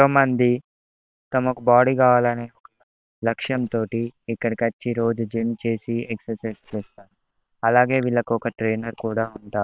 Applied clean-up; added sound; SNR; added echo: neural separator model SepFormer WHAM!.